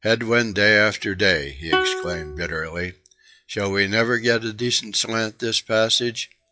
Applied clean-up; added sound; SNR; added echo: classical method WPE with log-MMSE.